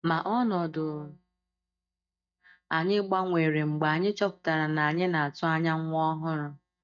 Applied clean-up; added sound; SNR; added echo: neural mask model DeepFilterNet 3.